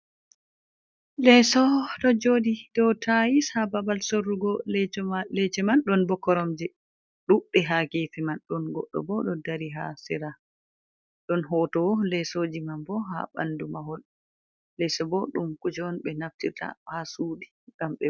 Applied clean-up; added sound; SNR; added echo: none; none; none; none.